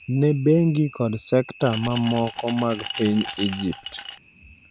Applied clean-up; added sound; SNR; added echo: none; Glass; 11 dB; none.